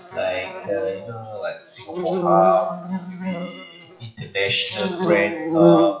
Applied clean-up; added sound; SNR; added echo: classical method WPE with log-MMSE.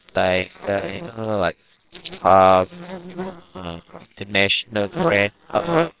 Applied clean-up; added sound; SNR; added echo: neural separator model SepFormer WHAMR!.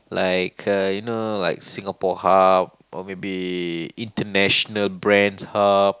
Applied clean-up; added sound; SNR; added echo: none; none; none; none.